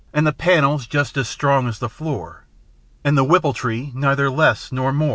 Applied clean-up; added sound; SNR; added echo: none; none; none; none.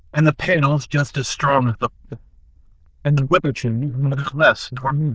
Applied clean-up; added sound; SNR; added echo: neural diffusion model UNIVERSE++.